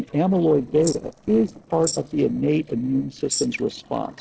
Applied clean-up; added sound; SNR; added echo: neural separator model SepFormer DNS4.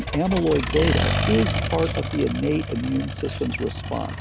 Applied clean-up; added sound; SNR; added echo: none; Accelerating, revving, vroom + Tambourine; 1 dB; none.